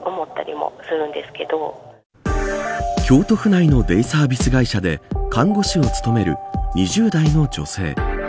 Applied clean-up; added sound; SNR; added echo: none; none; none; none.